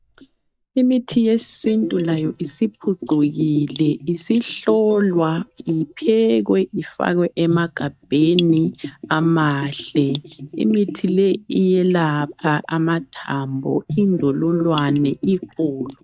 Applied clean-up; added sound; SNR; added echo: neural mask model DeepFilterNet 3.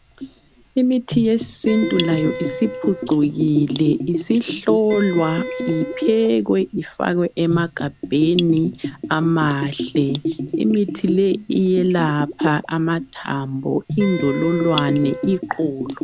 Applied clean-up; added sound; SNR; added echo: none; Bathtub (filling or washing) / Gurgling + Wind instrument, woodwind instrument; 7 dB; none.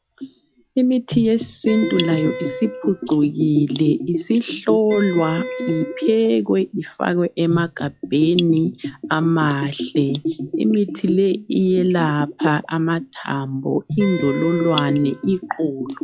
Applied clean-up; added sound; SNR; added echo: classical method log-MMSE.